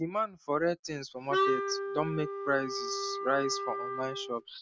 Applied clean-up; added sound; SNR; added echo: none; Wind instrument, woodwind instrument; 1 dB; none.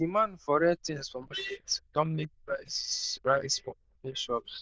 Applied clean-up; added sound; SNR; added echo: neural diffusion model UNIVERSE++.